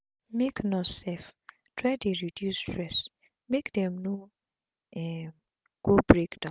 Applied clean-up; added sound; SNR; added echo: none; none; none; none.